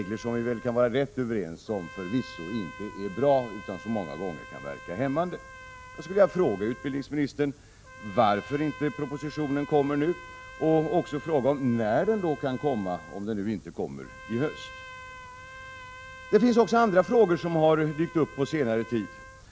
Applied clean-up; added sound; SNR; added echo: none; Trumpet; 18 dB; none.